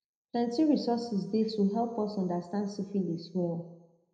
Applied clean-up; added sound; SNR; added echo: none; none; none; reverberation time 0.7 s.